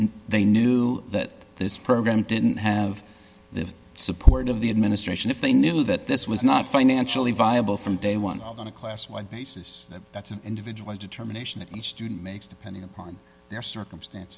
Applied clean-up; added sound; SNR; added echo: none; none; none; none.